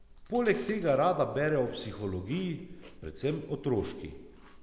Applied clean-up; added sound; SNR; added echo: none; Chewing, mastication; 18 dB; none.